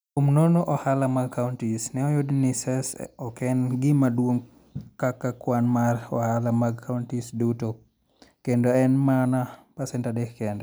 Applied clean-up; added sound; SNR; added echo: none; none; none; none.